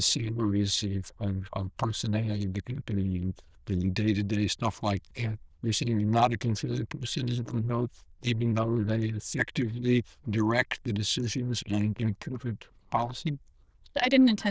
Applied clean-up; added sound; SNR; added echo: neural diffusion model UNIVERSE++.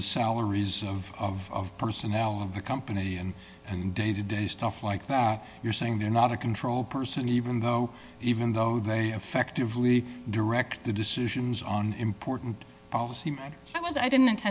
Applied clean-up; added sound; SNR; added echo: none; none; none; none.